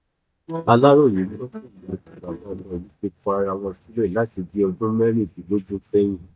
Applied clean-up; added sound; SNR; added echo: neural mask model DeepFilterNet 3.